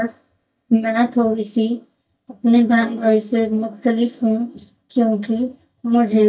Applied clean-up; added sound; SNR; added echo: neural mask model DeepFilterNet 3.